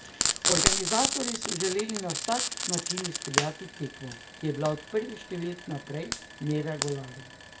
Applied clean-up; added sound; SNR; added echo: none; Frying (food); -2 dB; none.